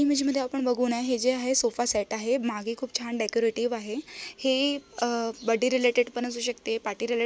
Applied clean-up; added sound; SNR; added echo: none; none; none; none.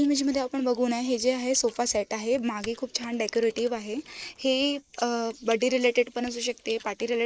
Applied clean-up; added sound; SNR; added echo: neural mask model Resemble Enhance denoiser.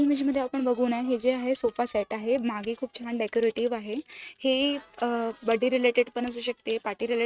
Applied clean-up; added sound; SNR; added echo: neural mask model RNNoise.